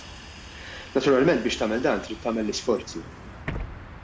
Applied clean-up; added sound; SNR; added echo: none; Bus; 13 dB; none.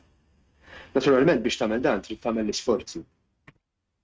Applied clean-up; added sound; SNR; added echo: neural mask model RNNoise.